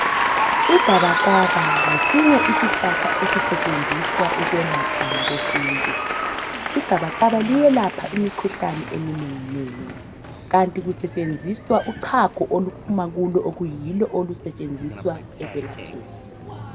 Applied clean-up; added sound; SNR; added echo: none; Applause; 1 dB; none.